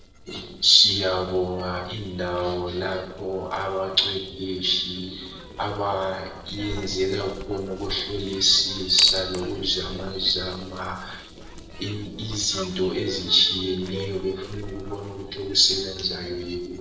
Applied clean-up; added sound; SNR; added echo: neural separator model SepFormer DNS4.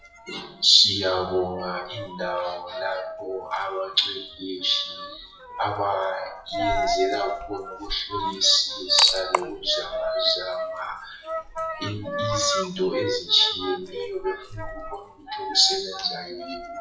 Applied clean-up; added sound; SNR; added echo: classical method WPE with log-MMSE.